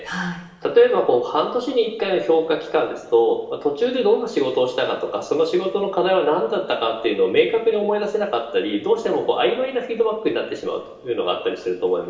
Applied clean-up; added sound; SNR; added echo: none; none; none; reverberation time 1.1 s.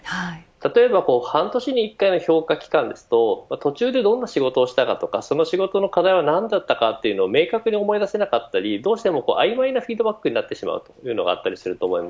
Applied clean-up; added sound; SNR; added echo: none; none; none; none.